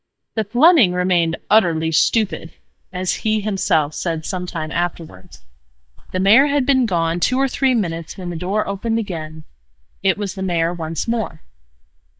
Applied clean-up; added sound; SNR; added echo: neural mask model DeepFilterNet 3.